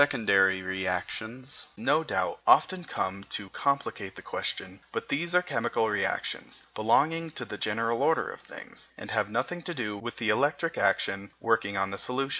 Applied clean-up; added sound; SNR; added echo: none; none; none; none.